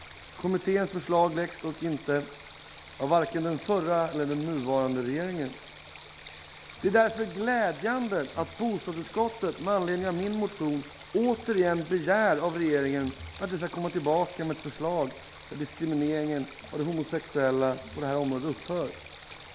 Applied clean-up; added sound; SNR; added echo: none; Stream; 14 dB; none.